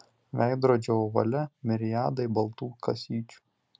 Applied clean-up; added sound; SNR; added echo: none; none; none; none.